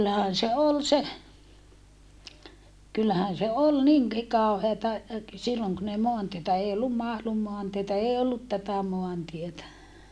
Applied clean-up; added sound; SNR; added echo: none; none; none; none.